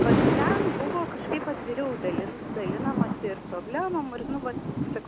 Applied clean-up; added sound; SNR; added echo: none; Thunder; -4 dB; none.